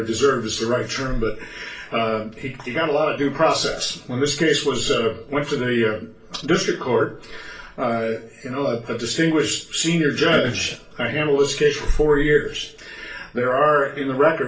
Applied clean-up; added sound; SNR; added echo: neural separator model SepFormer DNS4.